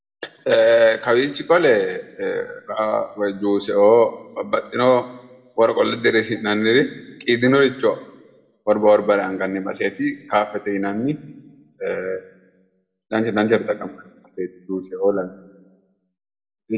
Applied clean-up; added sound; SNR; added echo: none; none; none; reverberation time 0.9 s.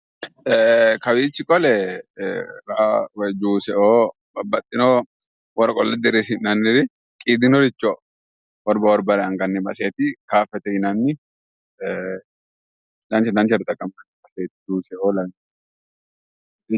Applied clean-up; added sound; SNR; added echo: none; none; none; none.